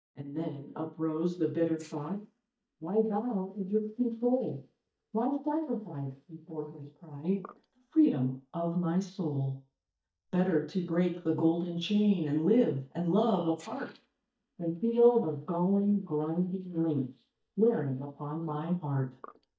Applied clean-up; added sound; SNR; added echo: neural mask model DeepFilterNet 3.